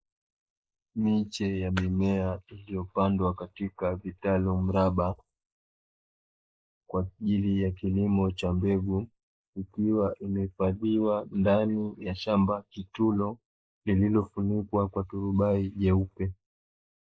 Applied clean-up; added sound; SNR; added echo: neural mask model Resemble Enhance denoiser.